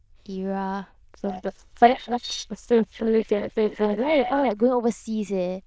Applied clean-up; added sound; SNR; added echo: neural diffusion model UNIVERSE++.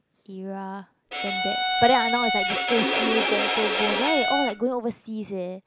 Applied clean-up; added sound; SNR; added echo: none; Bowed string instrument; -3 dB; none.